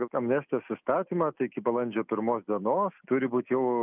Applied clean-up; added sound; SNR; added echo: none; none; none; none.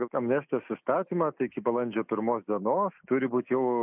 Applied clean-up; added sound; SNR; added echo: neural mask model Resemble Enhance denoiser.